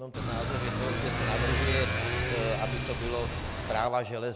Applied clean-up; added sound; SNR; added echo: none; Motorcycle / Accelerating, revving, vroom; -3 dB; none.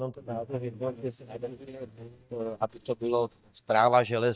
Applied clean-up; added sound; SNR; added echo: neural mask model DeepFilterNet 3.